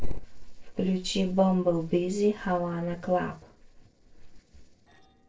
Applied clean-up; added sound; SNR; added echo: neural separator model SepFormer DNS4.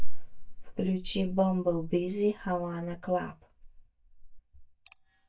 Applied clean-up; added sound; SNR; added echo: neural mask model DeepFilterNet 3.